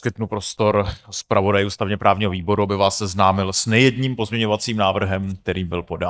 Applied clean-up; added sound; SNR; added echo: neural mask model DeepFilterNet 3.